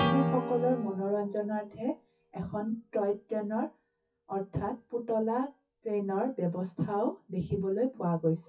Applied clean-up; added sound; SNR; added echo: classical method WPE with log-MMSE.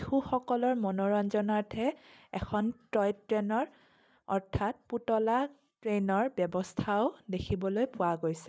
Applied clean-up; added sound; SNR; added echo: none; none; none; none.